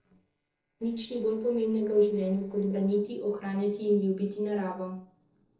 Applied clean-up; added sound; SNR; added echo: neural separator model SepFormer DNS4.